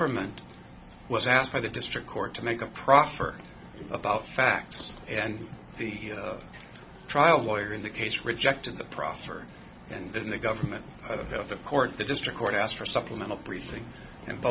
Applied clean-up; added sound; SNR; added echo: none; none; none; none.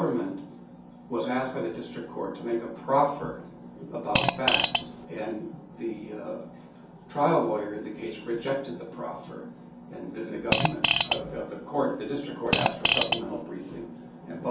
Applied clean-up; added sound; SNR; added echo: none; Fart; -4 dB; reverberation time 0.6 s.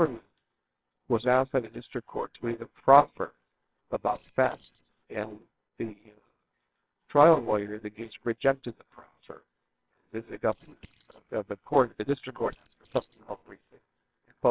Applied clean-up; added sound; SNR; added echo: neural separator model SepFormer WHAMR!.